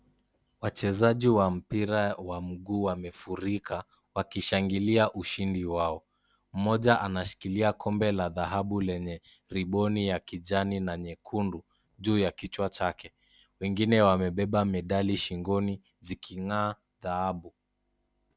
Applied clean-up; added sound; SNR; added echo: none; none; none; none.